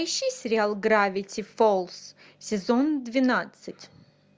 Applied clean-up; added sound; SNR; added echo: none; none; none; none.